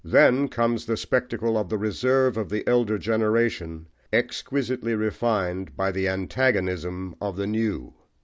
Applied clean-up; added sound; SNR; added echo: none; none; none; none.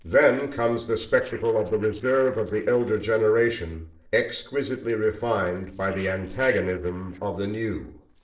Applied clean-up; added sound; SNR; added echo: neural separator model SepFormer DNS4.